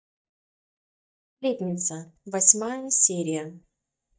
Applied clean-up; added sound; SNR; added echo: neural mask model DeepFilterNet 3.